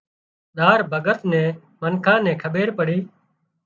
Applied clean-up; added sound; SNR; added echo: none; none; none; none.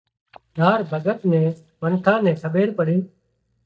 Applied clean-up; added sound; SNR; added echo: neural mask model DeepFilterNet 3.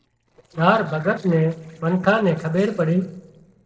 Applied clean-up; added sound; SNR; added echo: neural separator model SepFormer DNS4.